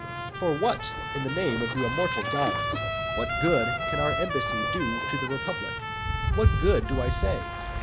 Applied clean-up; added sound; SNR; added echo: none; Trumpet + Waves, surf; -1 dB; none.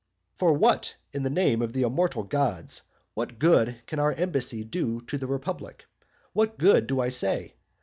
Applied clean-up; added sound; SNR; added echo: none; none; none; none.